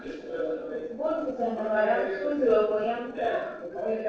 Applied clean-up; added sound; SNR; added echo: neural separator model SepFormer DNS4.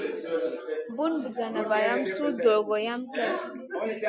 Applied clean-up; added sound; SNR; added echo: none; none; none; none.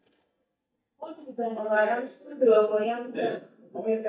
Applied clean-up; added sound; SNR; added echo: neural mask model DeepFilterNet 3.